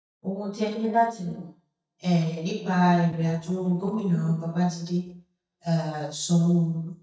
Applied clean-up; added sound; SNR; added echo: neural mask model DeepFilterNet 3.